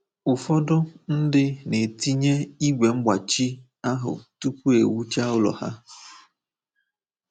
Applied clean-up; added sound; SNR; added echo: none; none; none; none.